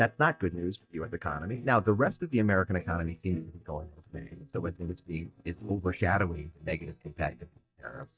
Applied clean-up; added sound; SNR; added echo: neural mask model DeepFilterNet 3.